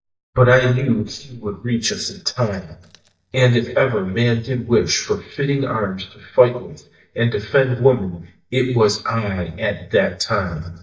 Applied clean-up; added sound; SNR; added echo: neural mask model DeepFilterNet 3.